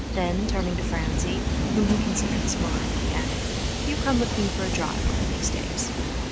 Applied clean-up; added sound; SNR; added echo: none; Train; -4 dB; none.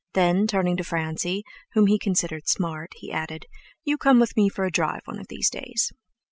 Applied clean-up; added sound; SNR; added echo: none; none; none; none.